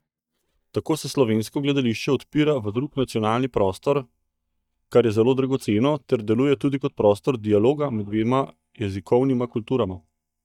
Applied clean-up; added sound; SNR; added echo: neural mask model DeepFilterNet 3.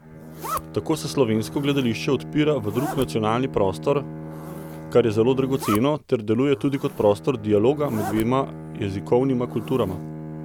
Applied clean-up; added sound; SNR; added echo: none; Zipper (clothing) + Bowed string instrument; 11 dB; none.